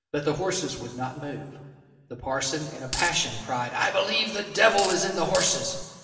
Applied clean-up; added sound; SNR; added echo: none; Coin (dropping); 7 dB; reverberation time 1.9 s.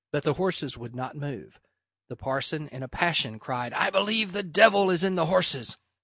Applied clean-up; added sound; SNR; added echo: none; none; none; none.